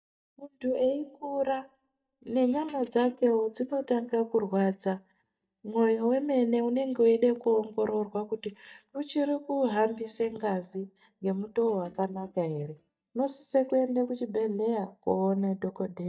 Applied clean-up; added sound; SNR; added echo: neural mask model DeepFilterNet 3.